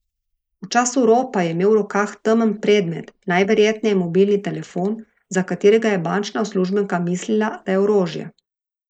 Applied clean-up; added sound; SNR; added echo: neural mask model Resemble Enhance denoiser.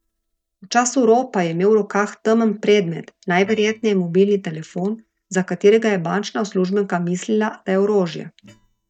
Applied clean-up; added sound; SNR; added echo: neural mask model DeepFilterNet 3.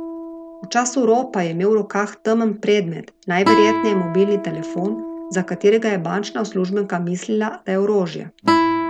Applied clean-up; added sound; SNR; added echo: none; Guitar; 5 dB; none.